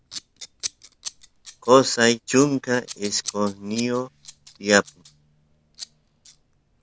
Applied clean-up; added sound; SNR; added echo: none; Scissors; 17 dB; none.